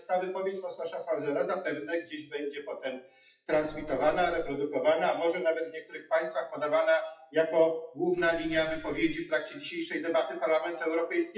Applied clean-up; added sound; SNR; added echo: classical method WPE with log-MMSE.